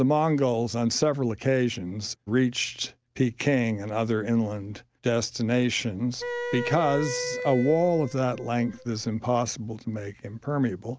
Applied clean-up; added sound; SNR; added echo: none; Wind instrument, woodwind instrument; 8 dB; none.